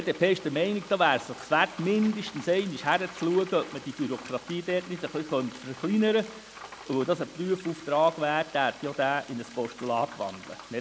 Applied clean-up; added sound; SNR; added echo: none; Frying (food); 18 dB; none.